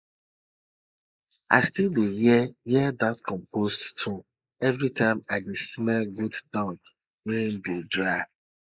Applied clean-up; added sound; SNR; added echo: neural mask model Resemble Enhance denoiser.